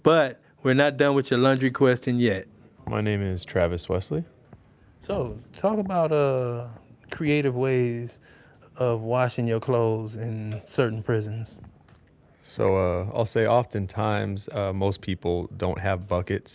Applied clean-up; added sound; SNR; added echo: none; none; none; none.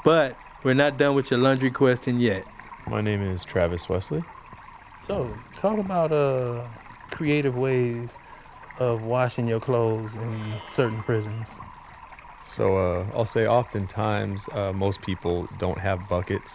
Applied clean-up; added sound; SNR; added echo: none; Plucked string instrument + Stream; 20 dB; none.